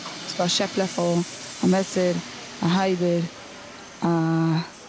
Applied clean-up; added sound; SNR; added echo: none; Train; 13 dB; none.